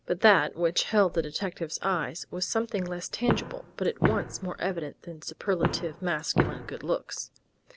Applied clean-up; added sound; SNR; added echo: none; Walk, footsteps; 2 dB; none.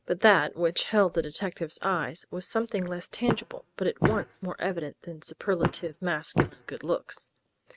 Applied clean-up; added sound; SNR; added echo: neural mask model RNNoise.